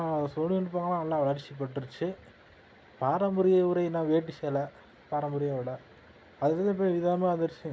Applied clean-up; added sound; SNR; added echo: none; none; none; none.